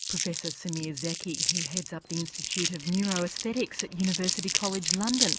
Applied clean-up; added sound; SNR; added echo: none; Crumpling, crinkling; 0 dB; none.